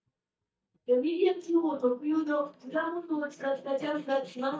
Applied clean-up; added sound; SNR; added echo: neural mask model DeepFilterNet 3.